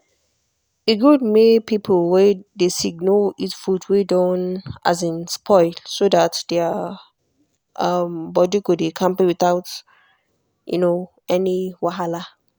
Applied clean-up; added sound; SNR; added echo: none; none; none; none.